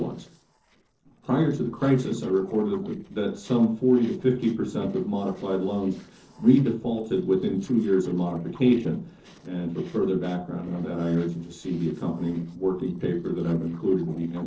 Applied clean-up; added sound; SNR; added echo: neural separator model SepFormer DNS4.